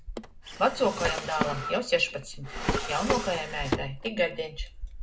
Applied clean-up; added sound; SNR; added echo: none; Drawer open or close; 4 dB; reverberation time 0.2 s.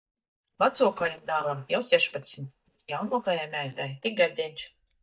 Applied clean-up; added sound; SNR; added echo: neural mask model DeepFilterNet 3.